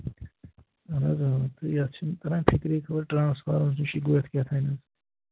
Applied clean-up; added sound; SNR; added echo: none; none; none; none.